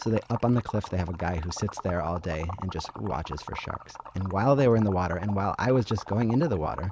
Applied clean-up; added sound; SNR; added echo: none; Liquid; 14 dB; none.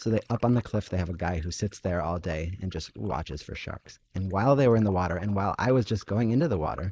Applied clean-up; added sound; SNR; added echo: neural mask model Resemble Enhance denoiser.